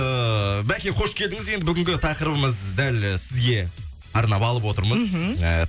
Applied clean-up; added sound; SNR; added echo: none; none; none; none.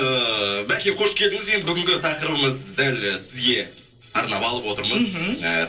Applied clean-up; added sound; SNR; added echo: neural separator model SepFormer DNS4.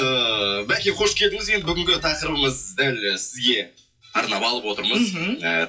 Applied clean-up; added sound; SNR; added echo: classical method WPE with log-MMSE.